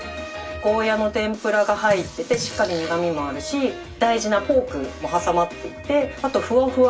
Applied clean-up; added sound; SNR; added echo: none; Fart; 16 dB; reverberation time 0.2 s.